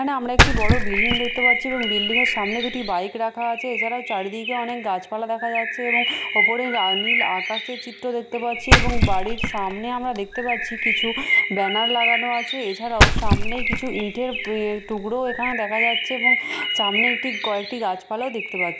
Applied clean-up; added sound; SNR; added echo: none; Splash, splatter + Bird; -4 dB; none.